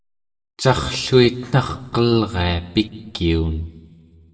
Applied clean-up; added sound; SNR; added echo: none; none; none; reverberation time 1.0 s.